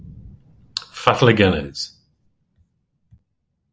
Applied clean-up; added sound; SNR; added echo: none; none; none; none.